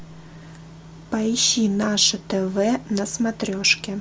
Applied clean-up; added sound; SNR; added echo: none; none; none; none.